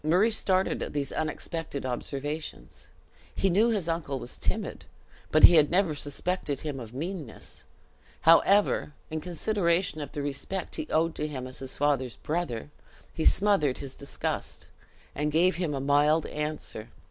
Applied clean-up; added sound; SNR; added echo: none; none; none; none.